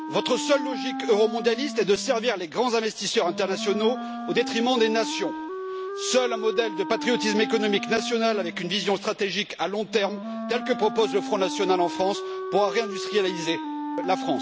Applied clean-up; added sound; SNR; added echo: none; Wind instrument, woodwind instrument; 8 dB; none.